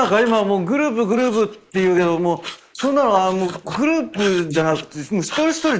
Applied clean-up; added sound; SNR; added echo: neural mask model Resemble Enhance denoiser.